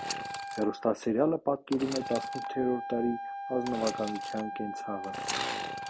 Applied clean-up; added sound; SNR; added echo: none; Sawing / Engine + Wind instrument, woodwind instrument; 5 dB; none.